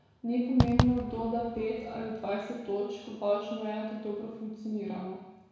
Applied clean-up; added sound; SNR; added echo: none; Fireworks; 0 dB; reverberation time 1.1 s.